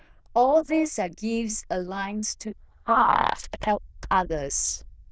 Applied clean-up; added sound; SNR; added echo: neural diffusion model UNIVERSE++.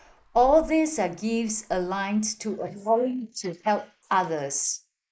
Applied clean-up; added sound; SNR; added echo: neural mask model Resemble Enhance denoiser.